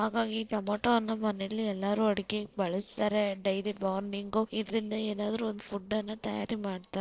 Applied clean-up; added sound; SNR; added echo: neural separator model SepFormer DNS4.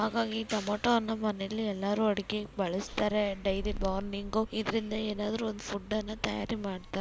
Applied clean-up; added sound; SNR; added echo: none; Car passing by; 13 dB; none.